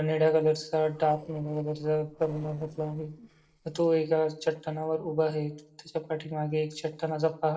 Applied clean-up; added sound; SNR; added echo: neural separator model SepFormer DNS4.